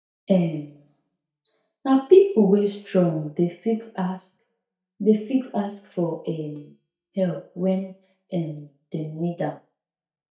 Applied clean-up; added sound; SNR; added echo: neural mask model DeepFilterNet 3.